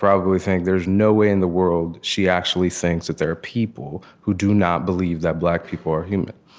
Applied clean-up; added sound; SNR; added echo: none; none; none; none.